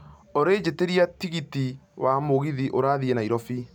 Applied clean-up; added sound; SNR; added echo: none; none; none; none.